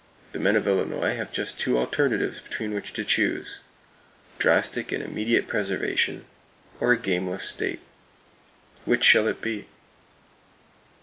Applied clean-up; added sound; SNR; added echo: none; none; none; none.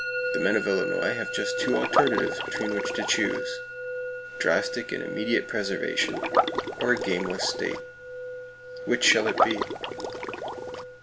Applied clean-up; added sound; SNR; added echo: none; Musical instrument + Liquid; 1 dB; none.